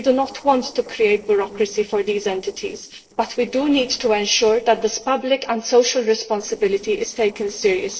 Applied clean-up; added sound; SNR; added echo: neural separator model SepFormer DNS4.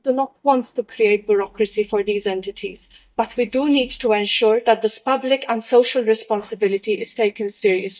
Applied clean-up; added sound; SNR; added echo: neural mask model DeepFilterNet 3.